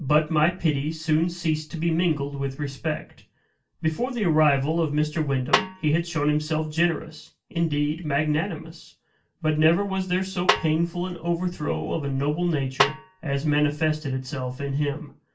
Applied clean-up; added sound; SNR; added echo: none; Snare drum; 4 dB; reverberation time 0.2 s.